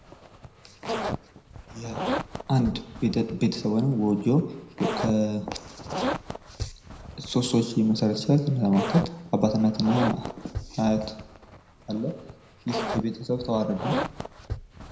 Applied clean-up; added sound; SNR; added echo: none; Zipper (clothing); 8 dB; reverberation time 0.7 s.